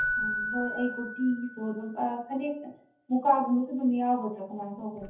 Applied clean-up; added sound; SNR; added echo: none; Keyboard (musical); 8 dB; reverberation time 0.5 s.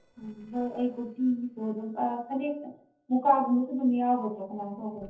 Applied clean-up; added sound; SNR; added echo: neural separator model SepFormer DNS4.